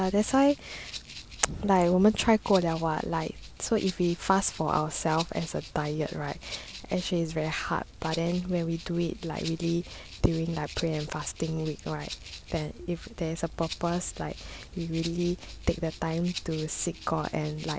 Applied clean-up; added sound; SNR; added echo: none; Rattle (instrument); 17 dB; none.